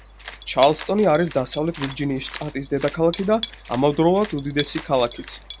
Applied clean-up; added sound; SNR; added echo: none; Cat; 12 dB; none.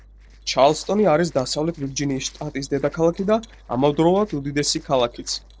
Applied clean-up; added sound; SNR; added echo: neural separator model SepFormer DNS4.